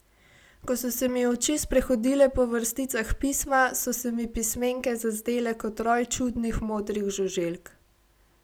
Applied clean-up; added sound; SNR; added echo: none; none; none; none.